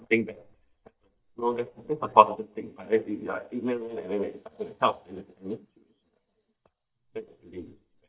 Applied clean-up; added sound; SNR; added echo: neural mask model DeepFilterNet 3.